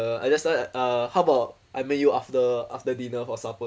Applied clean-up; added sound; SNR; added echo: none; none; none; none.